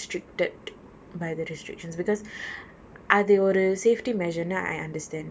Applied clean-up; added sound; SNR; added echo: none; none; none; none.